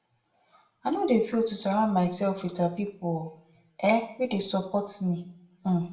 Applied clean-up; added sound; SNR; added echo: none; none; none; reverberation time 0.5 s.